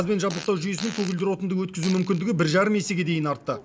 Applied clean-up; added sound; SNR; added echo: none; Fart; 16 dB; none.